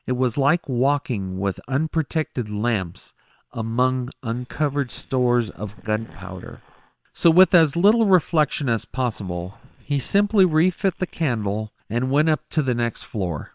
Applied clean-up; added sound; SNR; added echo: neural separator model SepFormer WHAM!.